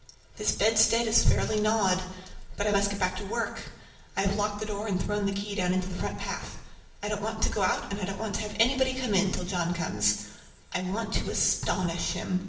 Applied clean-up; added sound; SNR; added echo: none; none; none; reverberation time 0.9 s.